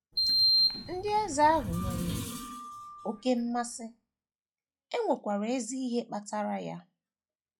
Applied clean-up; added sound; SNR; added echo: classical method log-MMSE.